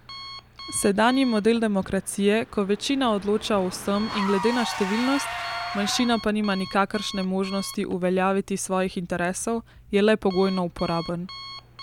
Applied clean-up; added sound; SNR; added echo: none; Engine / Car + Alarm; 12 dB; none.